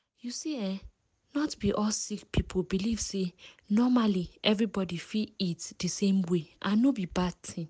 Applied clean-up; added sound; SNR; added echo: none; none; none; none.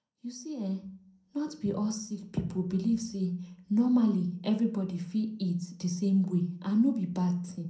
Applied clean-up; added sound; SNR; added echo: none; none; none; reverberation time 0.5 s.